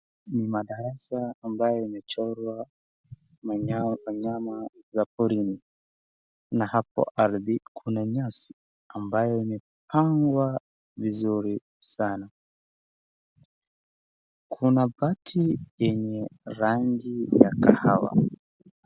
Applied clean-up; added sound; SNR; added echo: none; none; none; none.